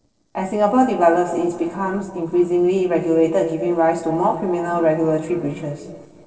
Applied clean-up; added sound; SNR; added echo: neural separator model SepFormer DNS4.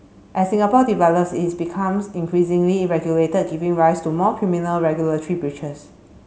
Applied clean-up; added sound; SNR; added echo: none; none; none; none.